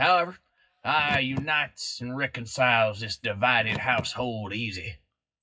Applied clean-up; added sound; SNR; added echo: classical method WPE with log-MMSE.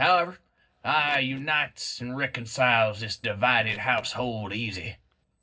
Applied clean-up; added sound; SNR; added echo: neural separator model SepFormer DNS4.